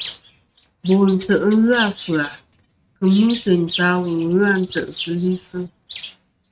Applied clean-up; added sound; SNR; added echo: neural mask model RNNoise.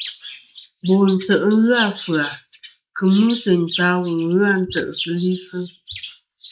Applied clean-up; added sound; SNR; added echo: neural mask model Resemble Enhance denoiser.